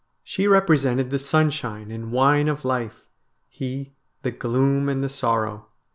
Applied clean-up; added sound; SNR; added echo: none; none; none; none.